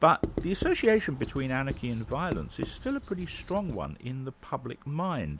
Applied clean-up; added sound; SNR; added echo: none; Writing; 8 dB; none.